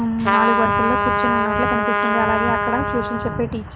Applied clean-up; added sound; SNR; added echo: none; Trumpet; -2 dB; none.